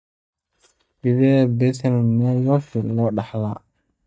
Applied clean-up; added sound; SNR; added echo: neural mask model DeepFilterNet 3.